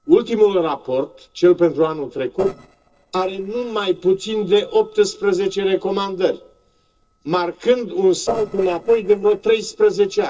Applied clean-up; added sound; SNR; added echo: neural separator model SepFormer DNS4.